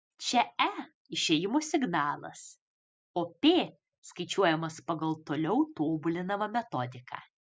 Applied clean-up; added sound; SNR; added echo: none; none; none; none.